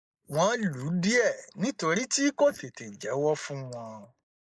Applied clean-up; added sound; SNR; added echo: neural mask model Resemble Enhance denoiser.